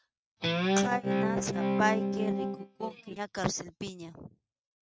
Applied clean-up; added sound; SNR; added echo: neural mask model RNNoise.